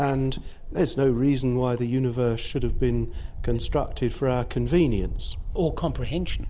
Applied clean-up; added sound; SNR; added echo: none; Wind / Bird; 5 dB; none.